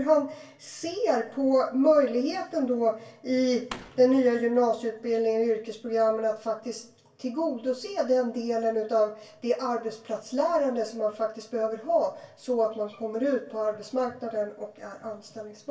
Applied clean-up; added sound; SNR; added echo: none; Fireworks; 19 dB; reverberation time 0.2 s.